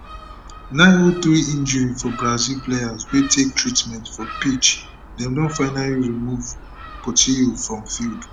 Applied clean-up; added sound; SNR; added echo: none; Gull, seagull; 16 dB; none.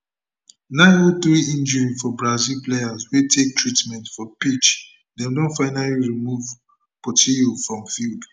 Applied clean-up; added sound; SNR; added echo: none; none; none; none.